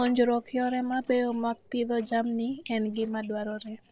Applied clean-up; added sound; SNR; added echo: neural separator model SepFormer DNS4.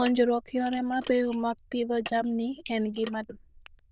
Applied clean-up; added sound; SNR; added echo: neural diffusion model UNIVERSE++.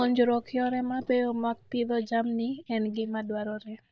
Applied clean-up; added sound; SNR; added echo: neural mask model DeepFilterNet 3.